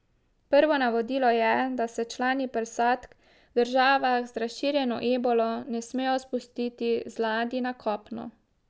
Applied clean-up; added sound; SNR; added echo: none; none; none; none.